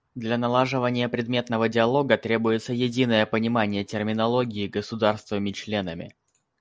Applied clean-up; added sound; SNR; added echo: none; none; none; none.